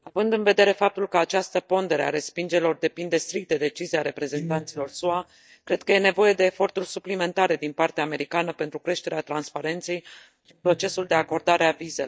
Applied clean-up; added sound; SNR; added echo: neural mask model DeepFilterNet 3.